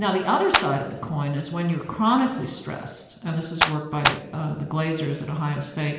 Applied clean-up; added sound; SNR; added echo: none; Clapping; -2 dB; reverberation time 1.1 s.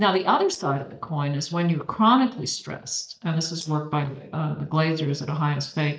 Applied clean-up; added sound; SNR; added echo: neural mask model DeepFilterNet 3.